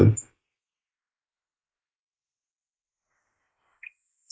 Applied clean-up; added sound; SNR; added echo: neural mask model Resemble Enhance denoiser.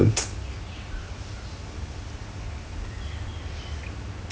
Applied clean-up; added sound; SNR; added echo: none; none; none; none.